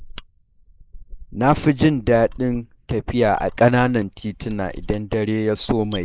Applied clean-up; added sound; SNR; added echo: neural mask model Resemble Enhance denoiser.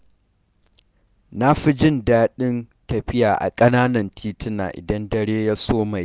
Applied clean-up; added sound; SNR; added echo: none; none; none; none.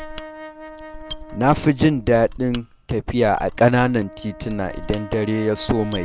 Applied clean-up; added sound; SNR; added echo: none; Mechanisms + Brass instrument; 14 dB; none.